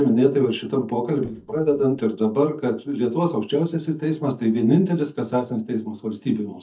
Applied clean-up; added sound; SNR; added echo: neural mask model DeepFilterNet 3.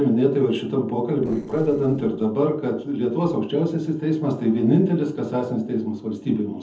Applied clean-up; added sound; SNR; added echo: neural separator model SepFormer DNS4.